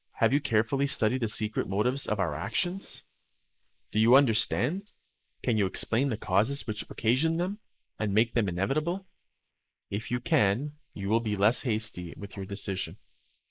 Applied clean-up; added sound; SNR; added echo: neural mask model Resemble Enhance denoiser.